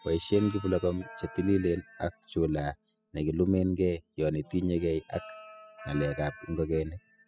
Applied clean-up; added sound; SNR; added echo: classical method spectral subtraction.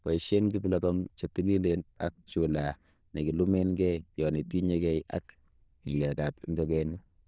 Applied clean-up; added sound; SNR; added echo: neural diffusion model UNIVERSE++.